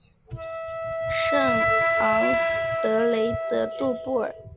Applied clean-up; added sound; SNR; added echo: none; Wind instrument, woodwind instrument; -2 dB; none.